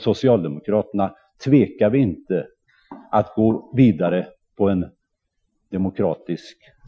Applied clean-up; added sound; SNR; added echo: classical method Wiener filter.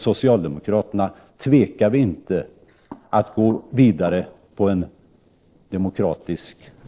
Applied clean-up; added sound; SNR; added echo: neural separator model SepFormer DNS4.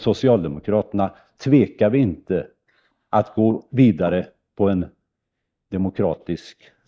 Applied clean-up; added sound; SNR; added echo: neural mask model DeepFilterNet 3.